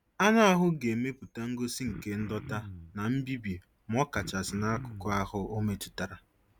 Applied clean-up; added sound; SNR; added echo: none; Cough; 13 dB; none.